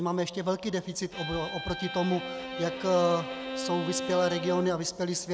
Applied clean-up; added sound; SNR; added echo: none; Bowed string instrument; 7 dB; none.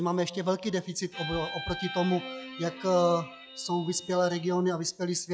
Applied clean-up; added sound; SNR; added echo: classical method log-MMSE.